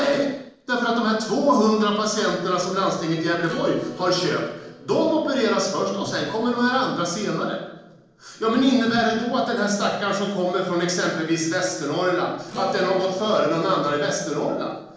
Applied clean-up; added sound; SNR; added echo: neural separator model SepFormer DNS4.